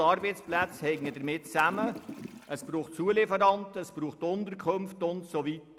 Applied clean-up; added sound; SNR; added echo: none; Toilet flush; 13 dB; none.